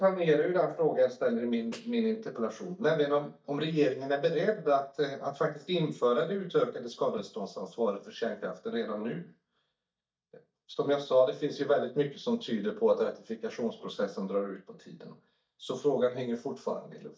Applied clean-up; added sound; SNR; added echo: neural mask model DeepFilterNet 3.